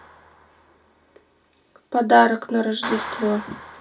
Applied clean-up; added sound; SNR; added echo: none; Clapping; 14 dB; reverberation time 0.2 s.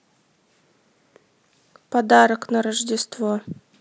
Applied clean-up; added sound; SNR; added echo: none; none; none; none.